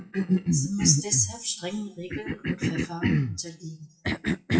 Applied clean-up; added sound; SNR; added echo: classical method WPE with log-MMSE.